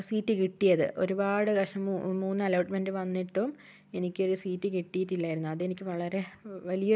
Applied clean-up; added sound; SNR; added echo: none; none; none; none.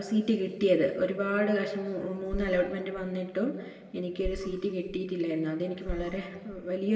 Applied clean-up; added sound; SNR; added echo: none; Burping, eructation; 11 dB; reverberation time 2.1 s.